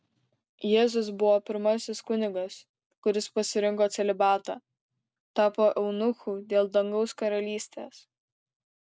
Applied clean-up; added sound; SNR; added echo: none; none; none; none.